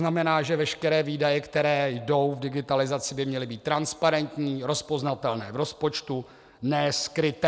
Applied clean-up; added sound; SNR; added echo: none; none; none; none.